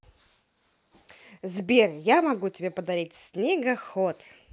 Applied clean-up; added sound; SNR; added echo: none; none; none; none.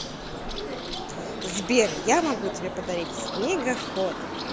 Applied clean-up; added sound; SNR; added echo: none; Bird; 5 dB; none.